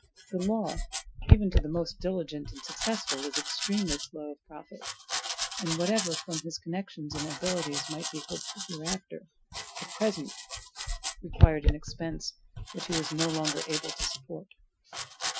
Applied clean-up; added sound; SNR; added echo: classical method Wiener filter.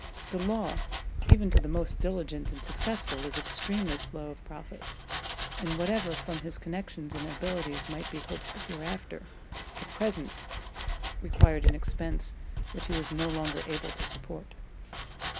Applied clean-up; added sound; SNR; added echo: none; Domestic sounds, home sounds; -5 dB; none.